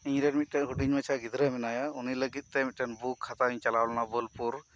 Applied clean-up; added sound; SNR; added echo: none; none; none; none.